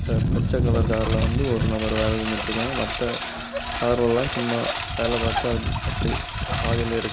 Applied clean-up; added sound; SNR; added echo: none; Engine; -1 dB; none.